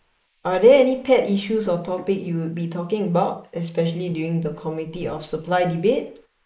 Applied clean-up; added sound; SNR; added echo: neural mask model Resemble Enhance denoiser.